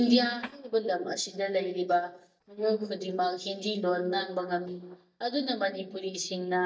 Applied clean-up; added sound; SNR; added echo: neural mask model DeepFilterNet 3.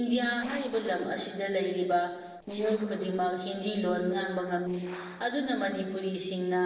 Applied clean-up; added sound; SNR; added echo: neural separator model SepFormer DNS4.